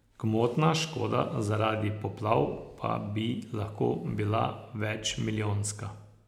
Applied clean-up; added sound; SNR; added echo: none; none; none; none.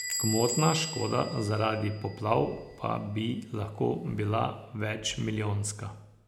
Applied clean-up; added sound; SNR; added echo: none; Door / Bell; 11 dB; none.